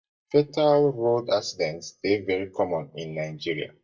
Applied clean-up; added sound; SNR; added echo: neural mask model DeepFilterNet 3.